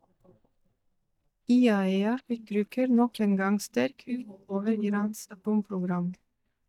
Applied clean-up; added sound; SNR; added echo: neural mask model DeepFilterNet 3.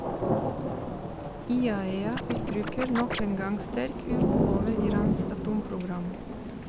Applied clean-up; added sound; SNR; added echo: none; Scratching (performance technique) + Thunder / Rain; -2 dB; none.